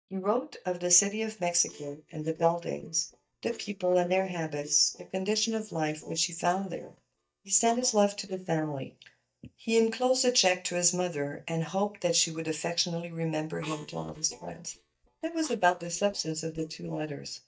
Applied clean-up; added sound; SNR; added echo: neural mask model DeepFilterNet 3.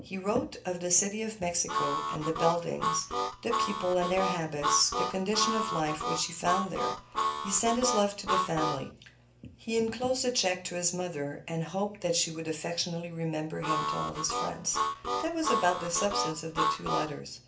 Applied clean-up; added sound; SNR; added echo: none; Harmonica; 1 dB; reverberation time 0.3 s.